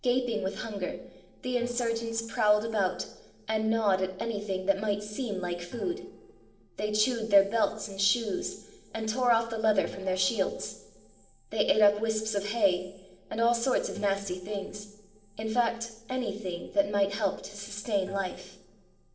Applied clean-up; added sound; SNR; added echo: neural separator model SepFormer DNS4.